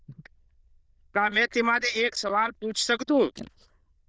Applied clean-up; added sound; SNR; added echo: neural diffusion model UNIVERSE++.